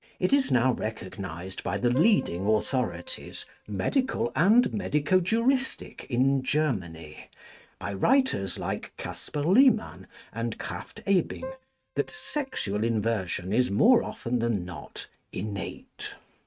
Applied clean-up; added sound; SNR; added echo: neural mask model RNNoise.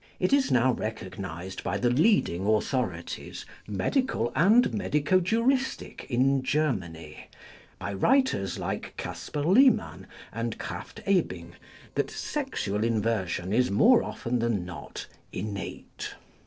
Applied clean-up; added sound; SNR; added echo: neural separator model SepFormer DNS4.